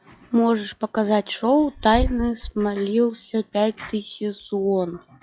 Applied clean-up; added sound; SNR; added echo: classical method log-MMSE.